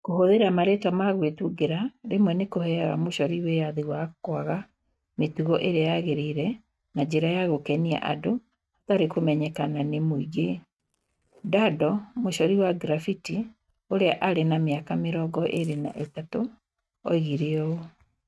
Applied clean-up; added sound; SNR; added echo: neural mask model RNNoise.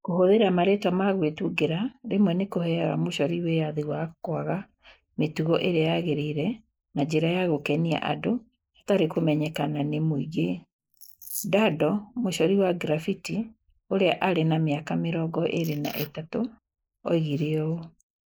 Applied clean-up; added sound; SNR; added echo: neural mask model Resemble Enhance denoiser.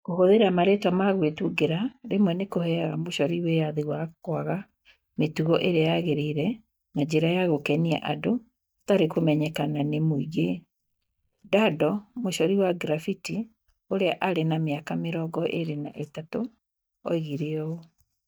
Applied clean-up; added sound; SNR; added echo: neural mask model DeepFilterNet 3.